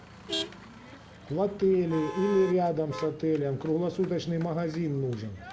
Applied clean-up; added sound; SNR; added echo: none; Motor vehicle (road); 13 dB; reverberation time 0.5 s.